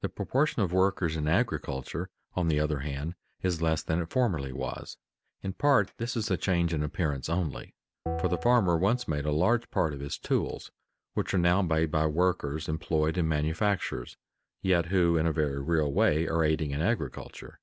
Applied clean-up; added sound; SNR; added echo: none; Bell; 11 dB; none.